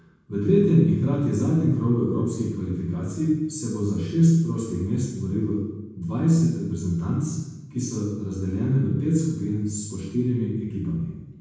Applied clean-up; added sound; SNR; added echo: none; none; none; reverberation time 1.1 s.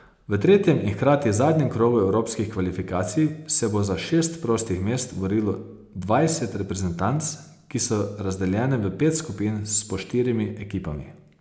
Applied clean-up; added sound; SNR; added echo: none; none; none; none.